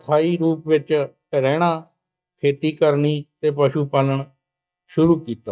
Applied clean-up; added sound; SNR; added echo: neural mask model DeepFilterNet 3.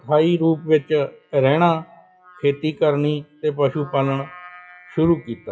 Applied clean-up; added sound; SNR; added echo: classical method WPE with log-MMSE.